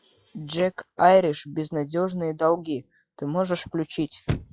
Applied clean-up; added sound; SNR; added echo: classical method log-MMSE.